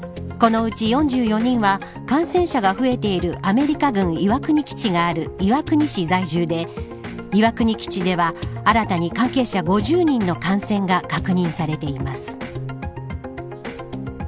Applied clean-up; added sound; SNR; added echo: none; none; none; none.